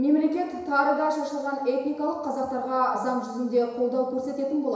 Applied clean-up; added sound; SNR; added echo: none; none; none; reverberation time 1.0 s.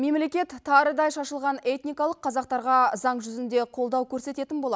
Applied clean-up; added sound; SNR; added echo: none; none; none; none.